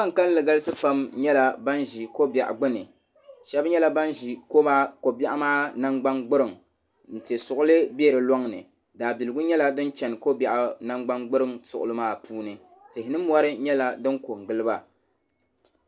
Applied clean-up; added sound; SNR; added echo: none; none; none; none.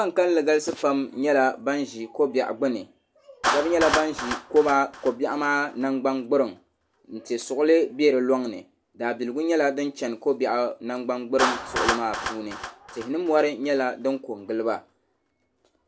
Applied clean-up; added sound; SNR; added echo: none; Clapping; 10 dB; none.